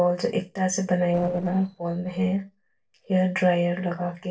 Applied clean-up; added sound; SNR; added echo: neural separator model SepFormer DNS4.